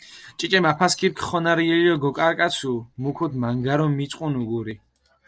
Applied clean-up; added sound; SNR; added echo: neural separator model SepFormer DNS4.